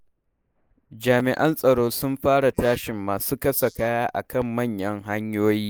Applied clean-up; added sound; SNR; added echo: neural mask model Resemble Enhance denoiser.